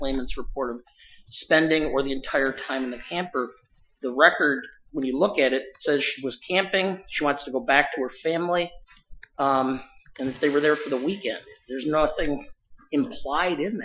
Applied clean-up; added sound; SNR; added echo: classical method Wiener filter.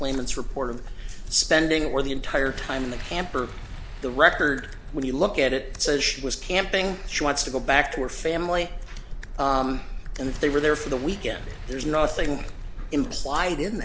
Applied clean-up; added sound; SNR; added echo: none; Cowbell + Boom; 20 dB; none.